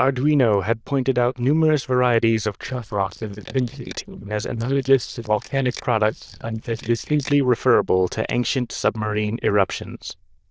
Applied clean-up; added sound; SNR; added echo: neural diffusion model UNIVERSE++.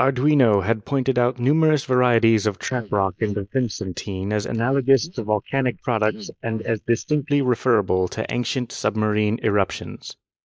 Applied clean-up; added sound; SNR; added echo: neural mask model Resemble Enhance denoiser.